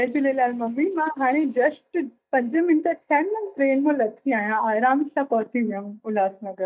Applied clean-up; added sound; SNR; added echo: neural mask model DeepFilterNet 3.